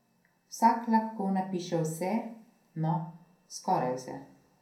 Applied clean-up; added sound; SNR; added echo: none; none; none; reverberation time 0.6 s.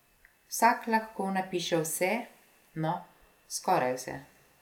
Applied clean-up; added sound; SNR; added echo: none; none; none; none.